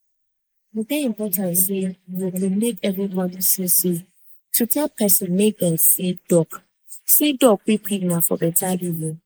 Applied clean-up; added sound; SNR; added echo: neural mask model Resemble Enhance denoiser.